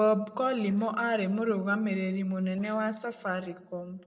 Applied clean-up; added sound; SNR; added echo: neural separator model SepFormer DNS4.